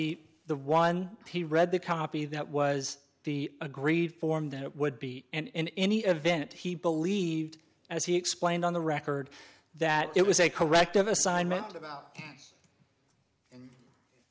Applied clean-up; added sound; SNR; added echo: none; none; none; none.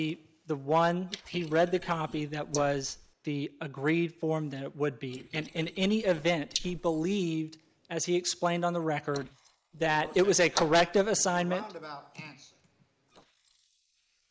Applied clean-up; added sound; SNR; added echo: neural mask model Resemble Enhance denoiser.